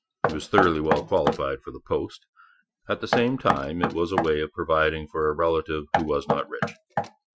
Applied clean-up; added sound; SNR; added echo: classical method Wiener filter.